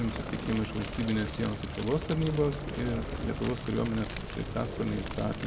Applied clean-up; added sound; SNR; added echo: none; Fire; 5 dB; reverberation time 0.7 s.